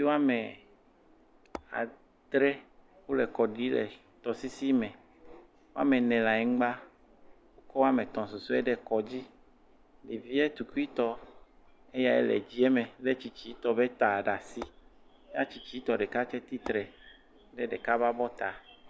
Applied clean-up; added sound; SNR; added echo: none; Tap / Hammer; 14 dB; none.